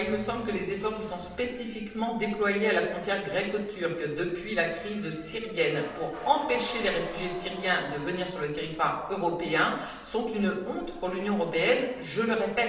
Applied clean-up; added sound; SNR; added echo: none; Motor vehicle (road) / Siren; 18 dB; reverberation time 0.8 s.